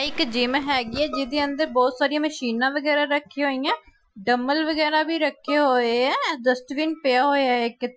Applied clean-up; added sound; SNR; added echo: classical method Wiener filter.